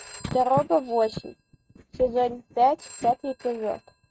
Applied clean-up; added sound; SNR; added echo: neural mask model RNNoise.